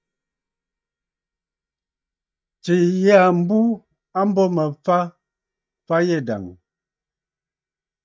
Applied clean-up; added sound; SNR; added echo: neural mask model DeepFilterNet 3.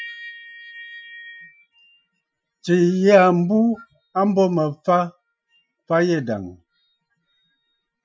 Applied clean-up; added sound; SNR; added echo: classical method Wiener filter.